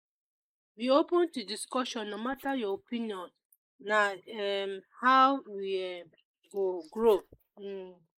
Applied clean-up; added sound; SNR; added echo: neural mask model Resemble Enhance denoiser.